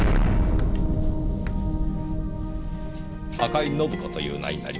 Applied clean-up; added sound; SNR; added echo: none; Explosion; -5 dB; none.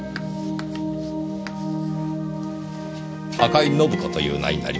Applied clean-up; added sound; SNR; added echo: none; none; none; none.